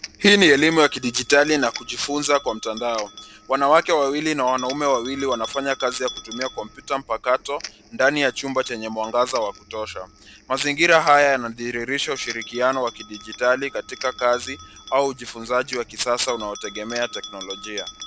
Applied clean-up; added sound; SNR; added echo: none; Bell + Crackle; 17 dB; none.